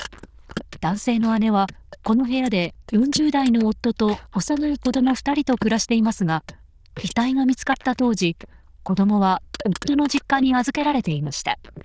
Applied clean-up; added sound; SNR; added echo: neural diffusion model UNIVERSE++.